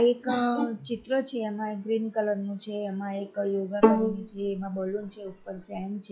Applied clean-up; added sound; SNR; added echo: classical method log-MMSE.